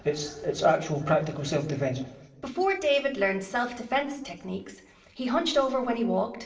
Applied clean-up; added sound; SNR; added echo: none; none; none; reverberation time 0.8 s.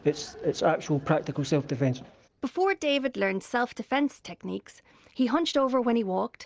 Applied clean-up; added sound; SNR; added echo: none; none; none; none.